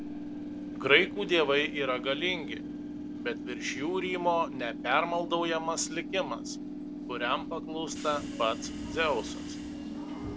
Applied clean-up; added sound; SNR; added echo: none; Subway, metro, underground / Train; 7 dB; none.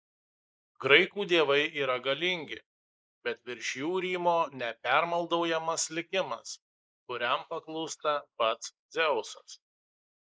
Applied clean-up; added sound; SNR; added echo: neural mask model Resemble Enhance denoiser.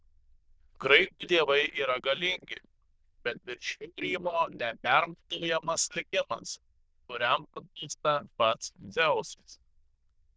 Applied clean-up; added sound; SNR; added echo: neural diffusion model UNIVERSE++.